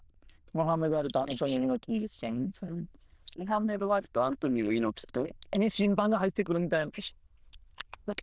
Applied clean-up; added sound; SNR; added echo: neural diffusion model UNIVERSE++.